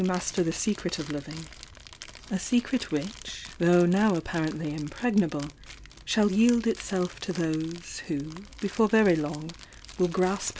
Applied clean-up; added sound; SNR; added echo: none; Crumpling, crinkling; 18 dB; none.